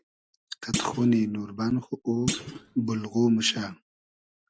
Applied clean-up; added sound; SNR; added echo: none; Thump, thud; 8 dB; none.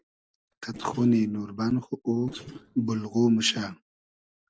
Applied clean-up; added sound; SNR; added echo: neural separator model SepFormer DNS4.